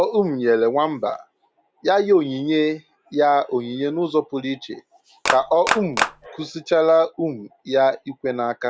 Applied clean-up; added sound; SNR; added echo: none; Clapping; 2 dB; none.